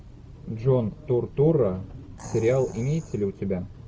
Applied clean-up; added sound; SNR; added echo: none; Animal; 18 dB; none.